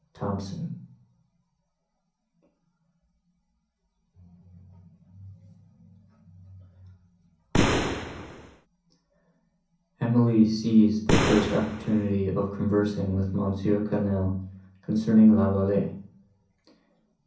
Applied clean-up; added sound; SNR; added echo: none; Boom; -1 dB; reverberation time 0.6 s.